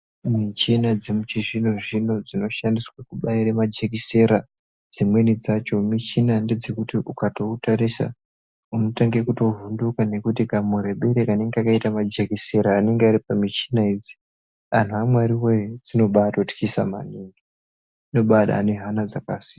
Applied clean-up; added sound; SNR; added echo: none; none; none; none.